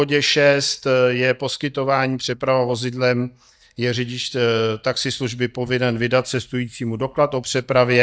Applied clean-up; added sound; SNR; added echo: neural mask model DeepFilterNet 3.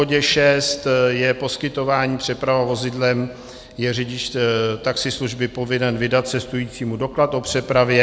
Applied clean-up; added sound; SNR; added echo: none; none; none; none.